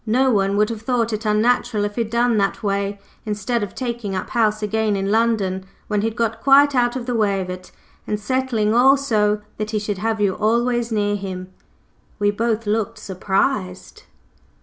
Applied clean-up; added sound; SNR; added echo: none; none; none; none.